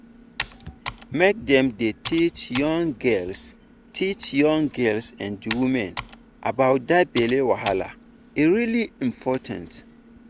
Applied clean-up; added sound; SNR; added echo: none; Computer keyboard; 13 dB; none.